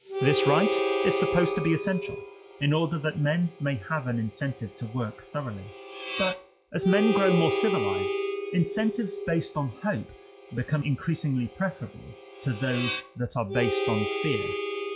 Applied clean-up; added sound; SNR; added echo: classical method log-MMSE.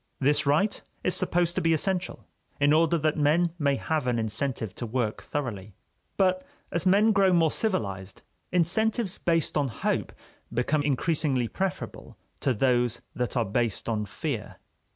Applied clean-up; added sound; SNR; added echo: none; none; none; none.